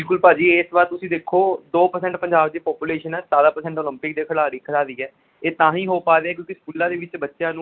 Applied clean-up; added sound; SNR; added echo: none; none; none; none.